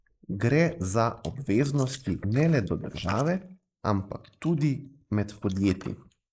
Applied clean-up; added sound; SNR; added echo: neural mask model Resemble Enhance denoiser.